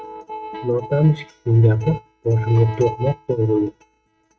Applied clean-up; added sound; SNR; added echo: neural mask model RNNoise.